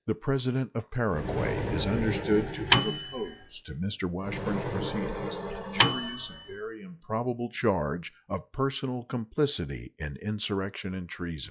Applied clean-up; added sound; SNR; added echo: classical method log-MMSE.